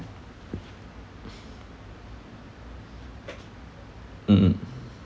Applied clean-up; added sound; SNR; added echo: none; none; none; none.